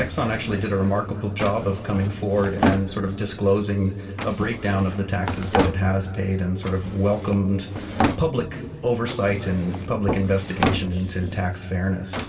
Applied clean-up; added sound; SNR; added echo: none; Drawer open or close; 6 dB; reverberation time 2.5 s.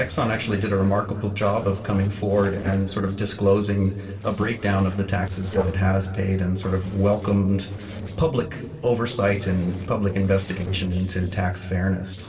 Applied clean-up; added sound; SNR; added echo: neural separator model SepFormer DNS4.